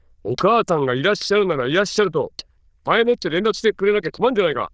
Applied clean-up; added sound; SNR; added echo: neural diffusion model UNIVERSE++.